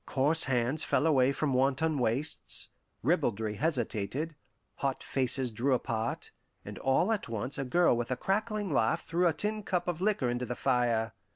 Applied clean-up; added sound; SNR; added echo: none; none; none; none.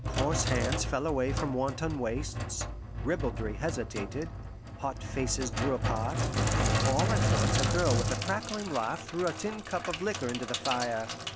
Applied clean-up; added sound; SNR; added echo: none; Sink (filling or washing); -1 dB; none.